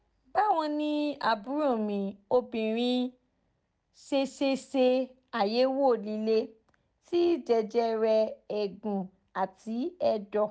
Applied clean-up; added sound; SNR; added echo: none; none; none; none.